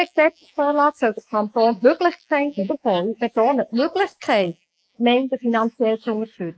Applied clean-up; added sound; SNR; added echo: neural mask model Resemble Enhance denoiser.